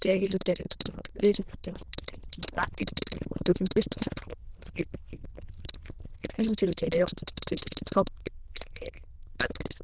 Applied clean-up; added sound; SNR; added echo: neural diffusion model UNIVERSE++.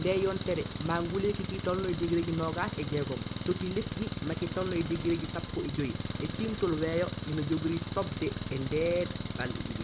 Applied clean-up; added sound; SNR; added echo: none; Engine; 4 dB; none.